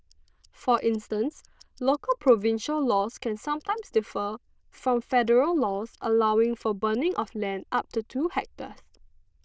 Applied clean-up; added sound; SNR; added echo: neural diffusion model UNIVERSE++.